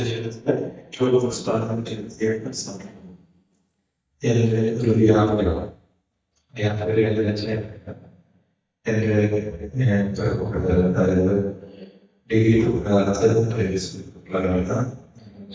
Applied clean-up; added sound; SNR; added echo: neural mask model DeepFilterNet 3.